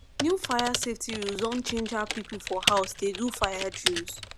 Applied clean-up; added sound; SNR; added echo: none; Typing; 4 dB; none.